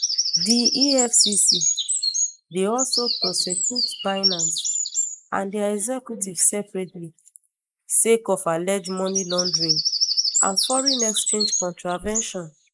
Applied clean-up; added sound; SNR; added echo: neural mask model Resemble Enhance denoiser.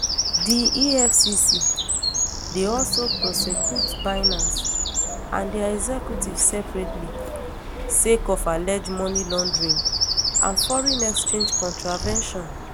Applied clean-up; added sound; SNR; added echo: none; Bird vocalization, bird call, bird song; -2 dB; none.